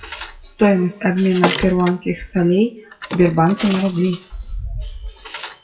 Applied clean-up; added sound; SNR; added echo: classical method WPE with log-MMSE.